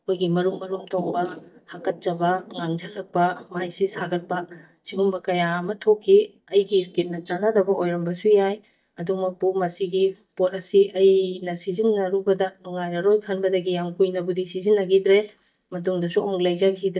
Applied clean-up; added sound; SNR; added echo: neural mask model DeepFilterNet 3.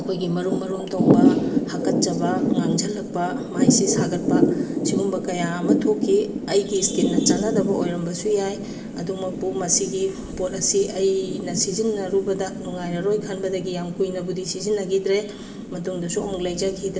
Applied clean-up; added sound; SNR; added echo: none; Thunder / Rain; 0 dB; reverberation time 2.3 s.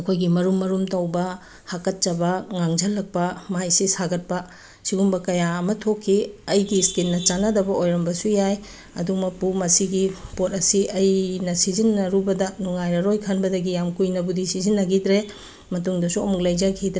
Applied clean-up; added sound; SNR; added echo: none; none; none; none.